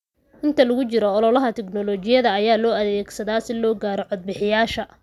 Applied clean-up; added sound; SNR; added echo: none; none; none; none.